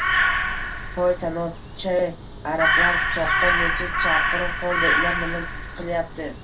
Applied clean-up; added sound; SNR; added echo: none; Crow; -4 dB; reverberation time 0.2 s.